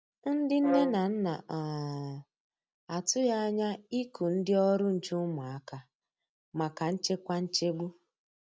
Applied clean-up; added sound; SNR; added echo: none; Brass instrument; 5 dB; none.